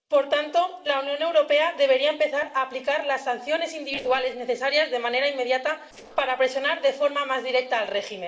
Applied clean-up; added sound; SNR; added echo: neural separator model SepFormer DNS4.